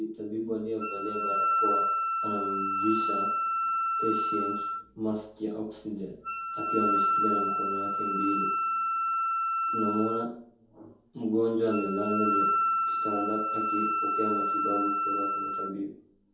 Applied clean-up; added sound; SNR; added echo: none; Wind instrument, woodwind instrument; -3 dB; reverberation time 0.6 s.